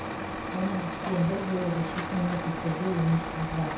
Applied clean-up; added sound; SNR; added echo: none; Truck; 4 dB; reverberation time 0.6 s.